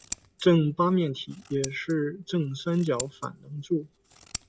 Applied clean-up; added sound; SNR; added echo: none; Scissors; 16 dB; none.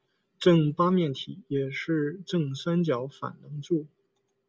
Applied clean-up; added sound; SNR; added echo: none; none; none; none.